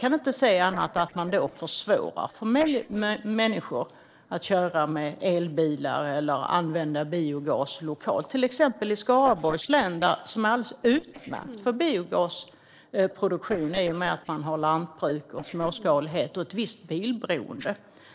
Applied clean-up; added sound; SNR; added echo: neural separator model SepFormer DNS4.